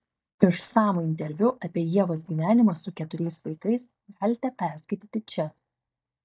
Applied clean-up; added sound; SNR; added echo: neural mask model DeepFilterNet 3.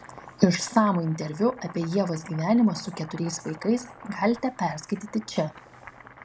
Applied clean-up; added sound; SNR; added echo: none; Boiling; 19 dB; none.